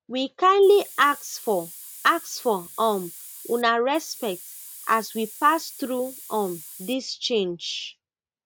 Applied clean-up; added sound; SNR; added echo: none; Hiss; 17 dB; none.